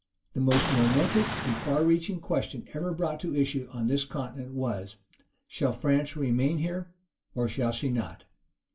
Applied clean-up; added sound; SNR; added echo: none; Boom; 3 dB; reverberation time 0.2 s.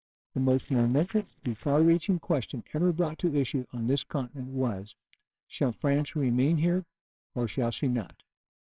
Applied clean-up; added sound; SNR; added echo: neural separator model SepFormer WHAMR!.